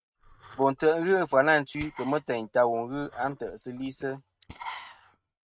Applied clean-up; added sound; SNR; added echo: neural mask model RNNoise.